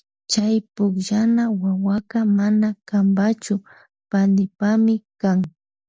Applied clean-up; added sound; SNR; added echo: none; none; none; none.